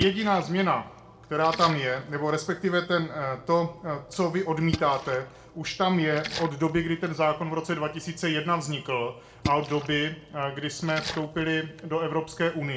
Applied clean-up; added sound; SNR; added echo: none; Splash, splatter; 13 dB; reverberation time 0.4 s.